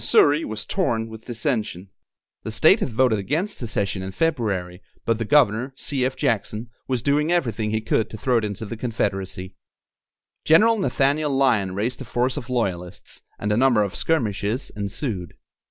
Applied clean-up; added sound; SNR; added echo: none; none; none; none.